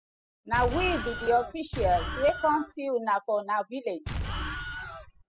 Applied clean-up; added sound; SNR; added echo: classical method spectral subtraction.